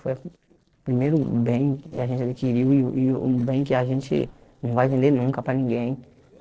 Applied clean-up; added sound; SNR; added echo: neural separator model SepFormer DNS4.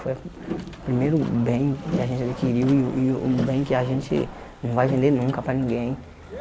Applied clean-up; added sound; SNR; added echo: none; Boat, Water vehicle; 10 dB; none.